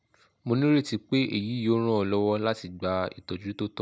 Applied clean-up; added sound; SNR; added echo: none; none; none; none.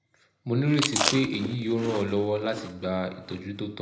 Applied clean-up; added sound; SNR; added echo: none; Chewing, mastication; 5 dB; reverberation time 0.7 s.